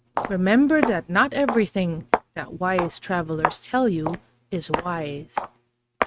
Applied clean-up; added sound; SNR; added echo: neural mask model RNNoise.